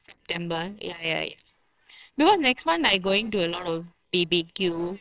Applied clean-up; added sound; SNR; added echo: neural separator model SepFormer WHAMR!.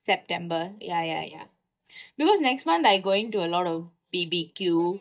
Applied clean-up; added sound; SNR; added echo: neural mask model DeepFilterNet 3.